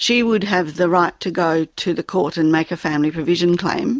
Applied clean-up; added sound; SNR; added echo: none; none; none; none.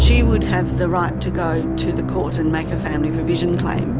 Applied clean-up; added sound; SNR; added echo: none; Musical instrument; -3 dB; none.